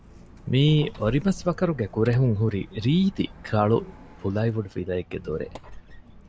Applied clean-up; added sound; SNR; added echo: none; Squeak; 18 dB; none.